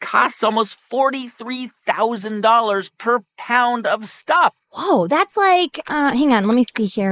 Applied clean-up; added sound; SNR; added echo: neural mask model Resemble Enhance denoiser.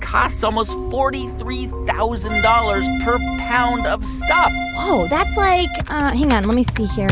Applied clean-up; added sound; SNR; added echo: none; Accordion; 6 dB; none.